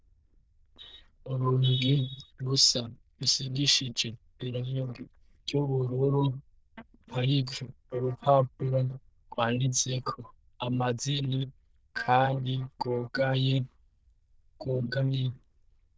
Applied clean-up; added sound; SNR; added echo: neural diffusion model UNIVERSE++.